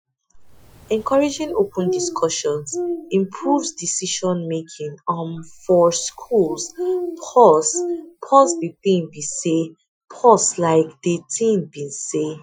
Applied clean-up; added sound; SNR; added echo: classical method Wiener filter.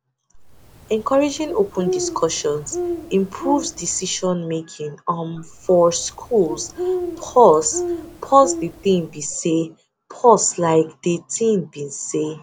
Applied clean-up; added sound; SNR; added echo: none; Bird; 9 dB; none.